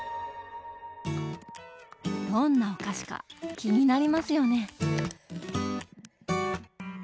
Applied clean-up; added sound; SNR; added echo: none; none; none; none.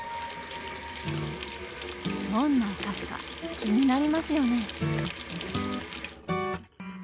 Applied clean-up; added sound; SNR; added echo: none; Sink (filling or washing) / Water tap, faucet; 7 dB; none.